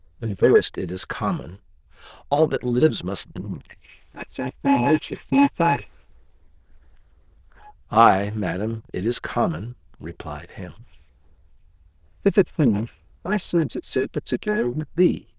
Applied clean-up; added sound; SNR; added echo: neural diffusion model UNIVERSE++.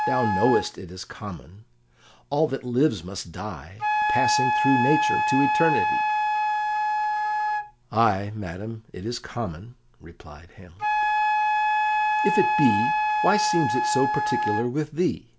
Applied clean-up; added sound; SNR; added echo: none; Wind instrument, woodwind instrument; -2 dB; none.